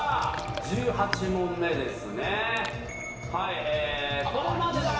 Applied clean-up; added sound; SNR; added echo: none; Ocean; 14 dB; reverberation time 0.9 s.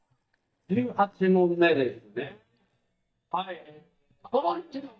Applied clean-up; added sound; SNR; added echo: neural mask model DeepFilterNet 3.